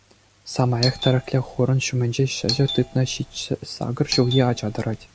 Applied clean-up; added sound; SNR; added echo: none; Doorbell; 9 dB; none.